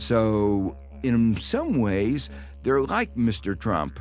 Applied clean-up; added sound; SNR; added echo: none; Musical instrument; 17 dB; none.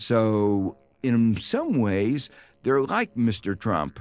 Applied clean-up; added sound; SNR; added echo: neural separator model SepFormer DNS4.